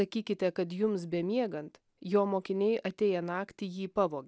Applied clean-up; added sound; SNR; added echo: none; none; none; none.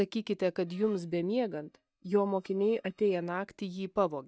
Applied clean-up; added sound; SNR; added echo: neural mask model DeepFilterNet 3.